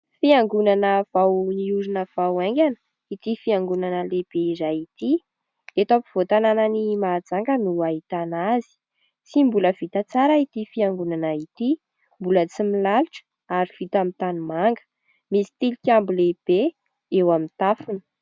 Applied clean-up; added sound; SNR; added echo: none; none; none; none.